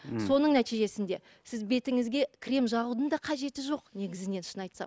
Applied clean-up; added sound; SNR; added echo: none; none; none; none.